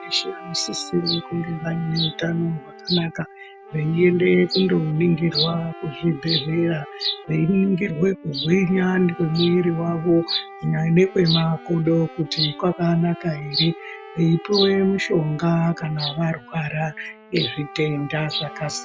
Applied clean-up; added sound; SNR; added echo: none; Wind instrument, woodwind instrument + Wind instrument, woodwind instrument; 18 dB; none.